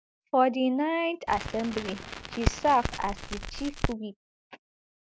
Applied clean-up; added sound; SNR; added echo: none; Crackle; 4 dB; none.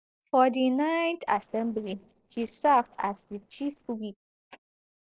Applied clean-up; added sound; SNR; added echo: neural separator model SepFormer DNS4.